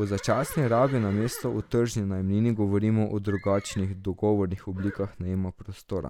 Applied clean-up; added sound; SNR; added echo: none; Livestock, farm animals, working animals; 20 dB; none.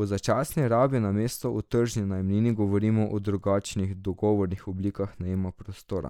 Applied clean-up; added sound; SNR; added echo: none; none; none; none.